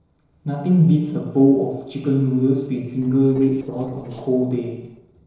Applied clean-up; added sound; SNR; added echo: neural separator model SepFormer DNS4.